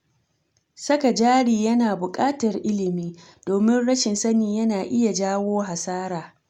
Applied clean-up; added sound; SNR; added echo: none; none; none; none.